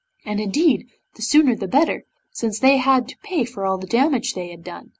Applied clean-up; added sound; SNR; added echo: none; none; none; none.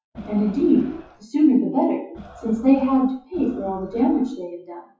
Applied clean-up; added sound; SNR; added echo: classical method WPE with log-MMSE.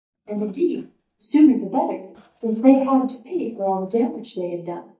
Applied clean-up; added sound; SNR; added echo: neural mask model DeepFilterNet 3.